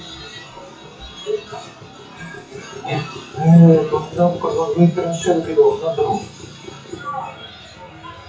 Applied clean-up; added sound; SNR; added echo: classical method WPE with log-MMSE.